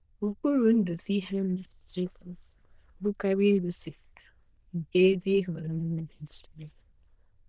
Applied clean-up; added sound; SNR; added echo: neural diffusion model UNIVERSE++.